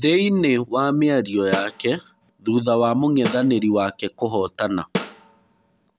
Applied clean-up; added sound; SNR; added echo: none; Snare drum; 11 dB; none.